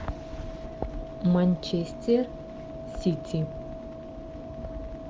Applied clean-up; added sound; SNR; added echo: none; none; none; none.